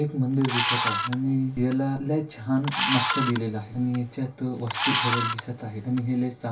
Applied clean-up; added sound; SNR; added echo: none; Camera; 0 dB; reverberation time 0.2 s.